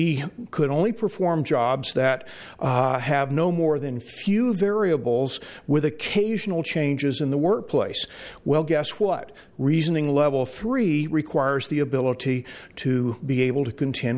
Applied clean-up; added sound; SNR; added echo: none; none; none; none.